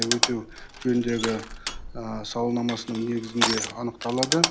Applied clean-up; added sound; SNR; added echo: none; Crushing; 2 dB; none.